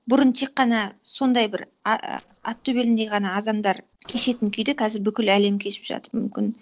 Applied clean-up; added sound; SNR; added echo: neural separator model SepFormer DNS4.